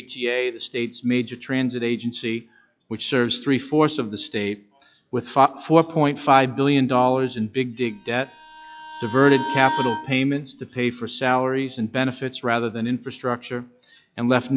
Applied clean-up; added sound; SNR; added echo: classical method log-MMSE.